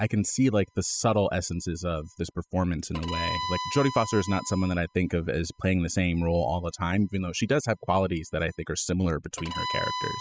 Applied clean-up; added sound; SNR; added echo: classical method spectral subtraction.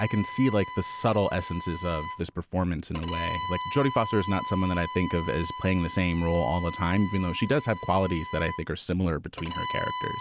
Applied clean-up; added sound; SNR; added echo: none; Bowed string instrument; 9 dB; none.